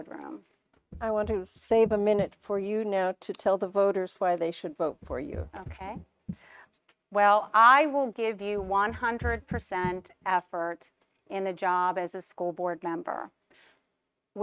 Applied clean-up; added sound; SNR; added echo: neural mask model RNNoise.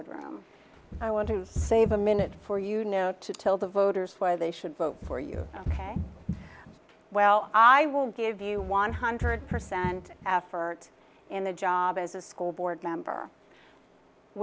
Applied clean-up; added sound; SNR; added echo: none; Run; 7 dB; none.